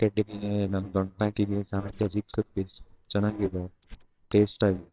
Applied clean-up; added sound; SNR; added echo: neural separator model SepFormer WHAMR!.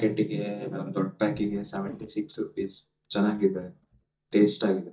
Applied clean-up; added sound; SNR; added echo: neural mask model DeepFilterNet 3.